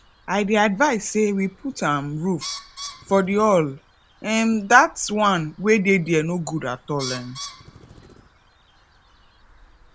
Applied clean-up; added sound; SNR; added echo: none; Bird; 19 dB; none.